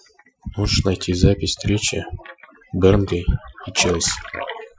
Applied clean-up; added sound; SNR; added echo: classical method Wiener filter.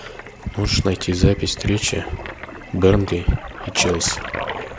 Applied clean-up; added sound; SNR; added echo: none; Toilet flush; 11 dB; none.